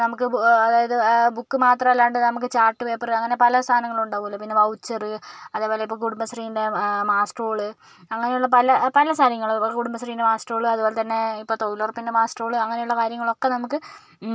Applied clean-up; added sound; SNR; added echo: none; none; none; none.